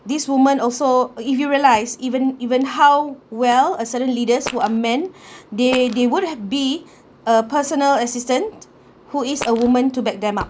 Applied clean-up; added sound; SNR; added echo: none; Fart; 12 dB; none.